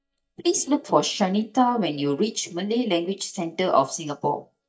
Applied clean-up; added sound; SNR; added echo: neural mask model DeepFilterNet 3.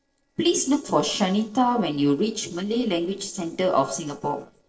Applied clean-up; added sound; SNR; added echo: neural separator model SepFormer DNS4.